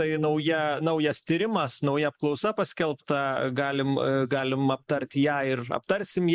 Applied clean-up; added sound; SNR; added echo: neural mask model Resemble Enhance denoiser.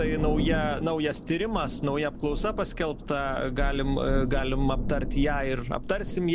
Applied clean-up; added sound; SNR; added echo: none; Thunder; 2 dB; none.